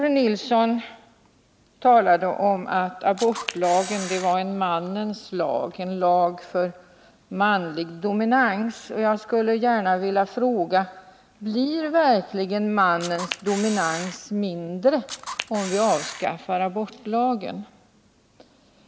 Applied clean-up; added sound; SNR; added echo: none; Camera; 10 dB; none.